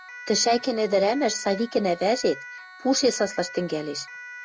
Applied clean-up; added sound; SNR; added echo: none; Siren; 16 dB; none.